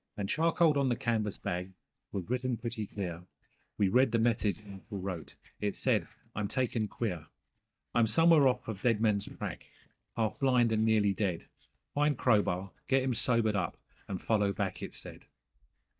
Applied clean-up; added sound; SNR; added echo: neural mask model DeepFilterNet 3.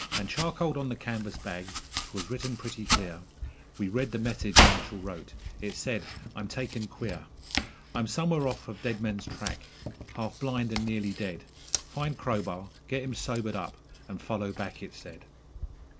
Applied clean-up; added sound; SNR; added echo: none; Domestic sounds, home sounds; 0 dB; none.